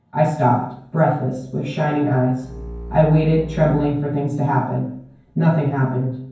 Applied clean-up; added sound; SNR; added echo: none; Bowed string instrument; 14 dB; reverberation time 0.9 s.